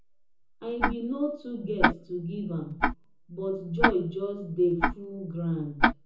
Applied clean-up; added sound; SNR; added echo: none; Tick-tock; -1 dB; reverberation time 0.6 s.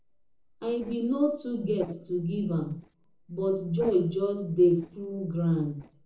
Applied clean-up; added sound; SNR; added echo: neural separator model SepFormer DNS4.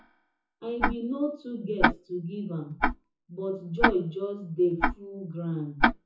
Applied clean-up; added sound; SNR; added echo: classical method WPE with log-MMSE.